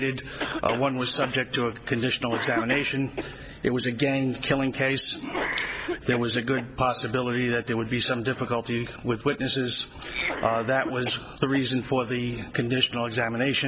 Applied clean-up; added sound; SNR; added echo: none; Cough; 11 dB; none.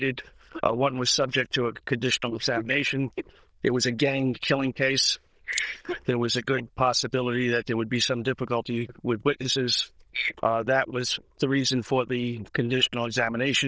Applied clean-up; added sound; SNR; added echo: neural diffusion model UNIVERSE++.